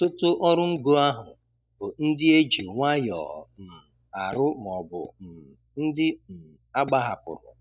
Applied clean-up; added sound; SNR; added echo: neural mask model DeepFilterNet 3.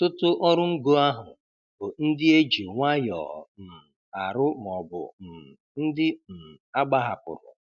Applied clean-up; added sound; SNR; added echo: none; none; none; none.